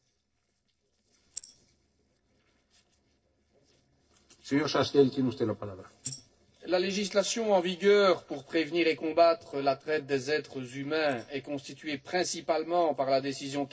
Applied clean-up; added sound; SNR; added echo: neural separator model SepFormer DNS4.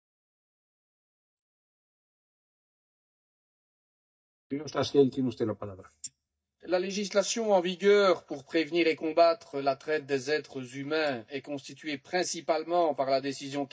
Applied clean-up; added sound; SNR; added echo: neural mask model DeepFilterNet 3.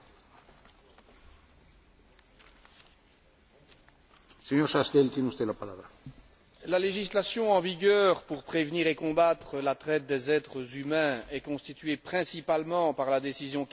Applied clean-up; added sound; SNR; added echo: none; none; none; none.